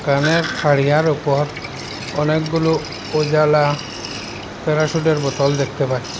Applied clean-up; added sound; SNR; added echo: none; Sink (filling or washing); 13 dB; none.